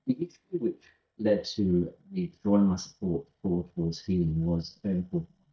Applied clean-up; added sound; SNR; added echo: neural mask model DeepFilterNet 3.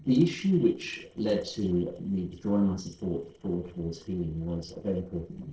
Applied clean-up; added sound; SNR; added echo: neural separator model SepFormer DNS4.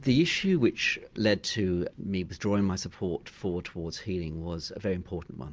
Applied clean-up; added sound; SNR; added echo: none; none; none; none.